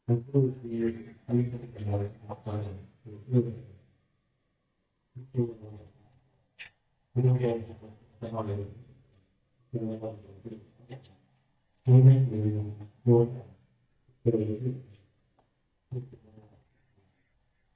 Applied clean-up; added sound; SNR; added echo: neural mask model DeepFilterNet 3.